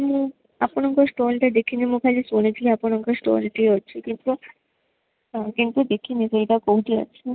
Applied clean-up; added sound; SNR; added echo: none; none; none; none.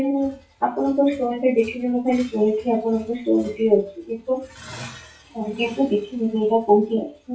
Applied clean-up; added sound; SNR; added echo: classical method WPE with log-MMSE.